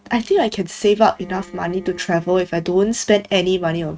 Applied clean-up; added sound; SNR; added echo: neural mask model RNNoise.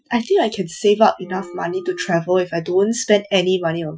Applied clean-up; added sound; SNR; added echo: classical method Wiener filter.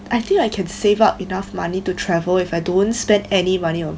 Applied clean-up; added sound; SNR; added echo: none; none; none; none.